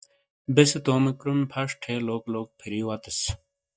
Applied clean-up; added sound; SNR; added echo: neural mask model DeepFilterNet 3.